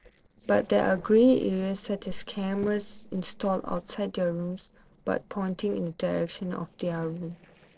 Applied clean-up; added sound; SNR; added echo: neural separator model SepFormer DNS4.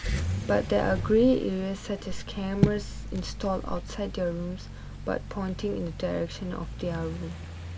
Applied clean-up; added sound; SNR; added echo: none; Raindrop / Drip + Accelerating, revving, vroom; 4 dB; none.